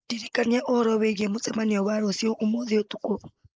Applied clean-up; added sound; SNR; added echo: neural mask model Resemble Enhance denoiser.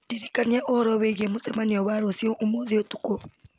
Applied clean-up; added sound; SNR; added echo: none; none; none; none.